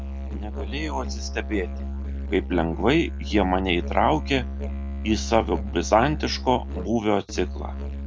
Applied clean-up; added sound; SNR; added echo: none; Musical instrument; 5 dB; none.